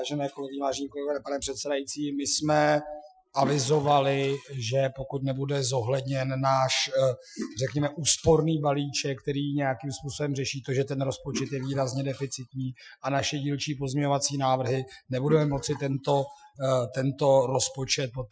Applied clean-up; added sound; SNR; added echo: classical method Wiener filter.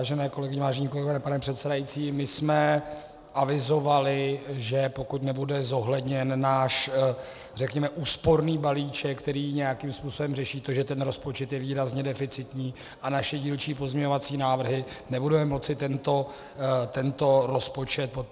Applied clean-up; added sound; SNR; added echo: none; none; none; none.